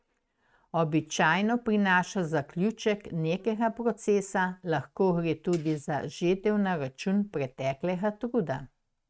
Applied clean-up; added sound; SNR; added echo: neural mask model RNNoise.